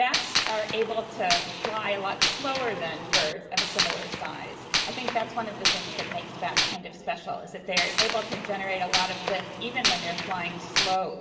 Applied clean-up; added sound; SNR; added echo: none; Gunshot, gunfire; -2 dB; reverberation time 2.0 s.